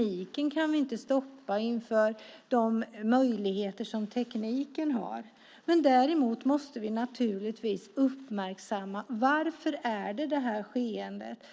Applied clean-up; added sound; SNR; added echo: none; none; none; none.